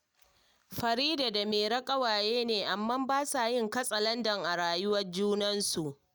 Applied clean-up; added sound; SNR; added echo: none; none; none; none.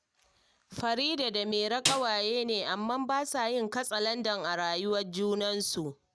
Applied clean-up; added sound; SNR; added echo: none; Snare drum; 3 dB; none.